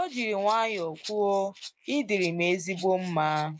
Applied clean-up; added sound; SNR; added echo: neural mask model Resemble Enhance denoiser.